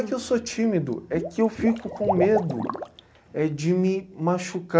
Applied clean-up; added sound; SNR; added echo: none; Liquid; 8 dB; none.